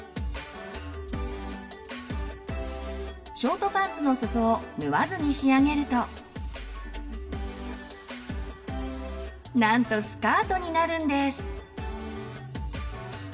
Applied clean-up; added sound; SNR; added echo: none; none; none; reverberation time 1.7 s.